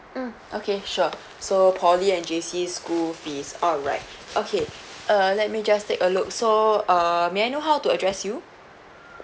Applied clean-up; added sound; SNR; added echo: none; none; none; none.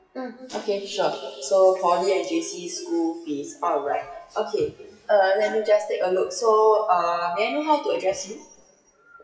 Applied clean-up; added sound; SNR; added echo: classical method WPE with log-MMSE.